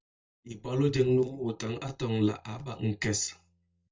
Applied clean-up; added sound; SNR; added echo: neural mask model DeepFilterNet 3.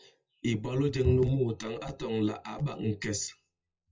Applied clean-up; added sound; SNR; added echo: classical method WPE with log-MMSE.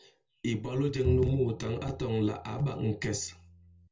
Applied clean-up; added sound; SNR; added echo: none; Bowed string instrument; 8 dB; reverberation time 0.2 s.